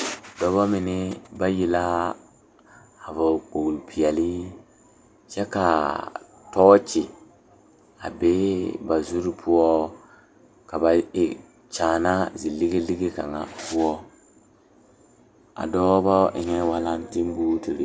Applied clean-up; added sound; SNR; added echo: none; none; none; none.